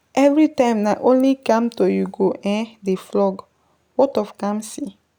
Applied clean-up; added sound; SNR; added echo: none; none; none; none.